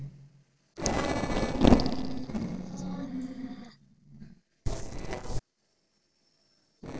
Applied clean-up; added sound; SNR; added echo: neural separator model SepFormer DNS4.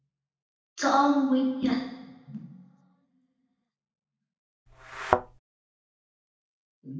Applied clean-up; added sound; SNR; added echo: none; Thump, thud; -2 dB; reverberation time 0.9 s.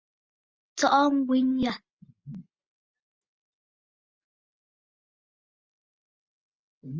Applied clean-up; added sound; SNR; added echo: none; none; none; none.